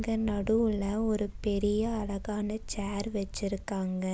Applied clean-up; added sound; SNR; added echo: none; Wind; 10 dB; none.